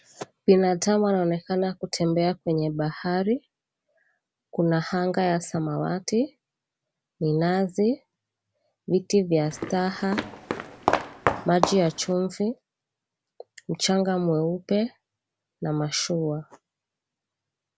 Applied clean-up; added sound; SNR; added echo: none; Walk, footsteps; 3 dB; none.